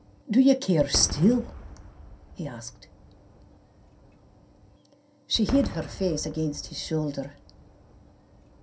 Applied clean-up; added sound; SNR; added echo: none; Fireworks; 13 dB; reverberation time 0.3 s.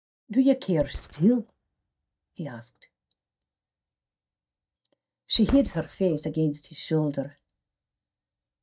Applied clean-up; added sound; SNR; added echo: neural mask model DeepFilterNet 3.